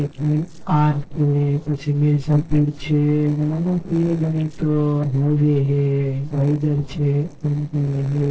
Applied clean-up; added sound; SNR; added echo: neural separator model SepFormer DNS4.